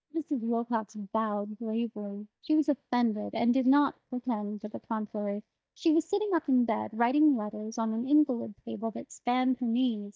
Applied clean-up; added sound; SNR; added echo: neural mask model DeepFilterNet 3.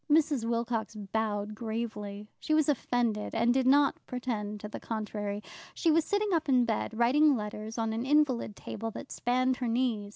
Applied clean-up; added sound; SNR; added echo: none; none; none; none.